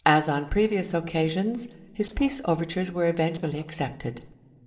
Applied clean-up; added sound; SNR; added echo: neural separator model SepFormer DNS4.